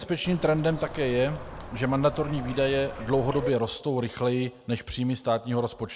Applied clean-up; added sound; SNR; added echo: none; Bird; 11 dB; none.